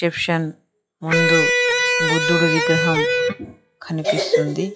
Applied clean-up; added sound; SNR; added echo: classical method log-MMSE.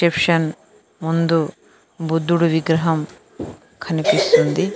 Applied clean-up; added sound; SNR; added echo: none; none; none; none.